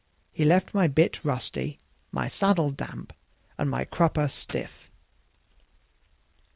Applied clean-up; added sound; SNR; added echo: none; Coin (dropping); 18 dB; none.